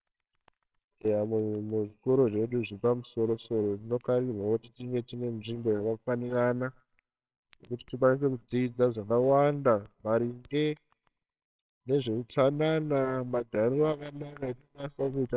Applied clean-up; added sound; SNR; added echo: neural separator model SepFormer WHAMR!.